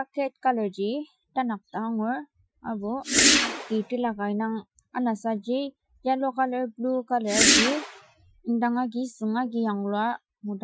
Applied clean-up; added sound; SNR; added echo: classical method Wiener filter.